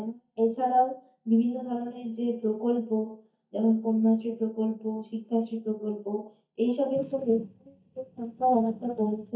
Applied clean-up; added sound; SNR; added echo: neural mask model DeepFilterNet 3.